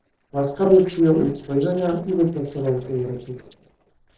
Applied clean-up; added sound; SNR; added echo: neural separator model SepFormer DNS4.